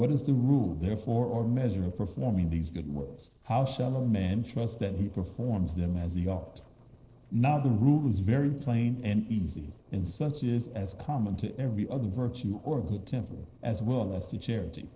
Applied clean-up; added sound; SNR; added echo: neural separator model SepFormer DNS4.